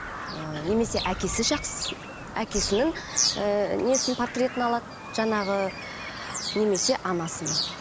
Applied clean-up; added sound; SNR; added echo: none; Bird vocalization, bird call, bird song; 5 dB; none.